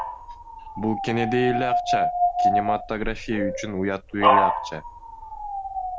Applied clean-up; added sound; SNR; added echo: none; Dog; -4 dB; none.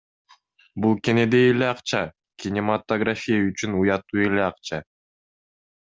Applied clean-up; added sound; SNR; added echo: none; none; none; none.